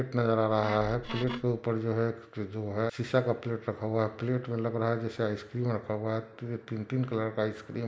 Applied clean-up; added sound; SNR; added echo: none; Wood; 10 dB; none.